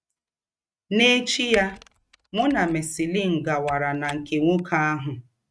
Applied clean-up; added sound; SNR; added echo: neural mask model RNNoise.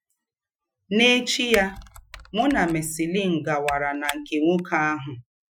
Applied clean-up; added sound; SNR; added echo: classical method Wiener filter.